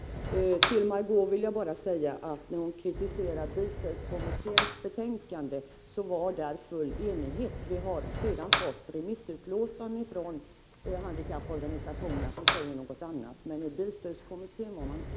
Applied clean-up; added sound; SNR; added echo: none; Fire; 1 dB; none.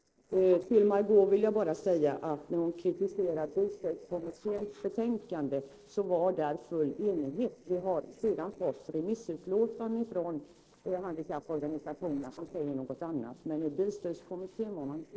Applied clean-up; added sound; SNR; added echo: neural separator model SepFormer DNS4.